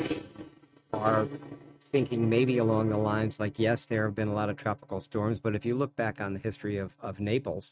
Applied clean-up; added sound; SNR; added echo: neural mask model RNNoise.